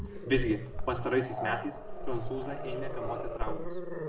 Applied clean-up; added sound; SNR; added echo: none; Growling; 0 dB; reverberation time 0.9 s.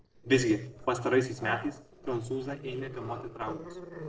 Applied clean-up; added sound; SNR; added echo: neural separator model SepFormer DNS4.